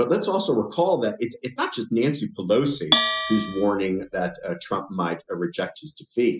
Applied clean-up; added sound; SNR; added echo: classical method spectral subtraction.